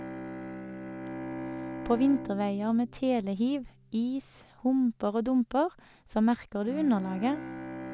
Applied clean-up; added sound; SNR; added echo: none; Bowed string instrument; 12 dB; none.